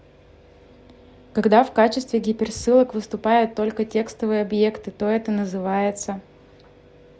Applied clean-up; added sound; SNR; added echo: none; none; none; none.